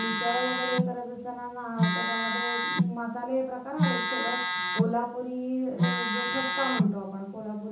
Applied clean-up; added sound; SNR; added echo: none; Telephone; -4 dB; reverberation time 0.6 s.